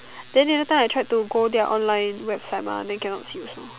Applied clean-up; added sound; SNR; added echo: none; none; none; none.